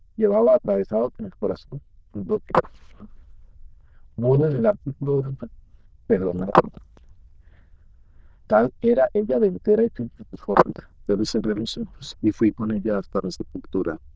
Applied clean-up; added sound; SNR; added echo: neural diffusion model UNIVERSE++.